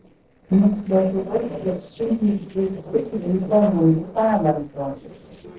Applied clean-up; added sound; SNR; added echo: neural separator model SepFormer DNS4.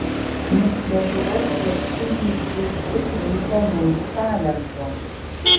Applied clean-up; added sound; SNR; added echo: none; Motor vehicle (road); 0 dB; reverberation time 0.7 s.